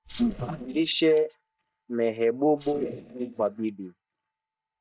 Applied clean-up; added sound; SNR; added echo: neural mask model DeepFilterNet 3.